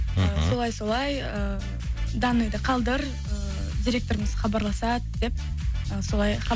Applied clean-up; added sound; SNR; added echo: none; none; none; none.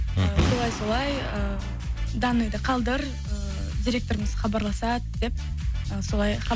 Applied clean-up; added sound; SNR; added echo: none; Boom; 7 dB; none.